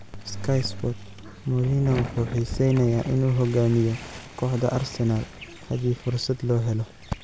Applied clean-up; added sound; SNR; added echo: none; none; none; none.